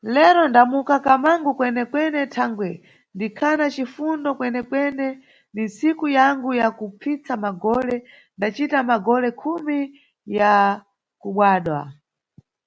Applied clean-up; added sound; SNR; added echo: none; none; none; none.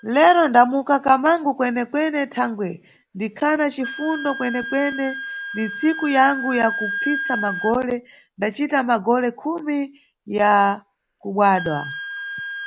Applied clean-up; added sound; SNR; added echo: none; Wind instrument, woodwind instrument; 12 dB; none.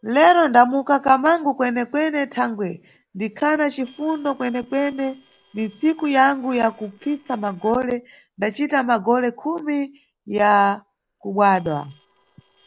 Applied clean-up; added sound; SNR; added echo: neural separator model SepFormer DNS4.